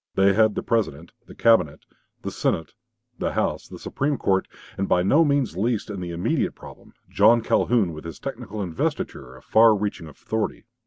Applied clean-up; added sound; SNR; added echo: none; none; none; none.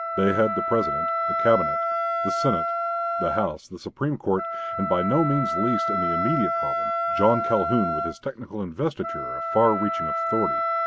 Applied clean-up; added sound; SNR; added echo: none; Wind instrument, woodwind instrument; 1 dB; none.